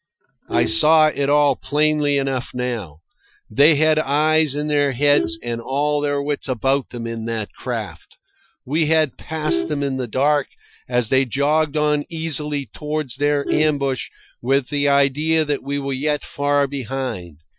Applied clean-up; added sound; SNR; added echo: classical method Wiener filter.